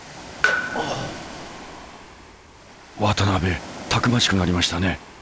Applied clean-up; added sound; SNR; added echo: none; Ocean; 13 dB; none.